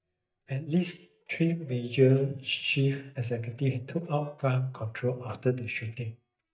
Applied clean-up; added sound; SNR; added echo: neural mask model DeepFilterNet 3.